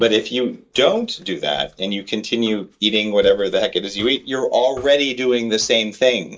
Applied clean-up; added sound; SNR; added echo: neural mask model DeepFilterNet 3.